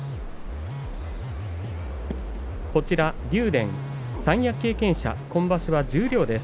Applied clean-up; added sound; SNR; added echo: none; Musical instrument; 6 dB; none.